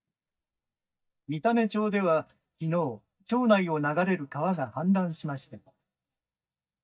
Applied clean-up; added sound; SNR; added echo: neural mask model DeepFilterNet 3.